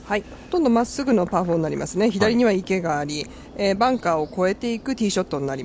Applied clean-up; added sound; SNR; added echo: none; none; none; none.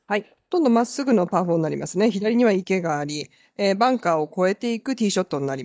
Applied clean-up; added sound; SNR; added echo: neural mask model DeepFilterNet 3.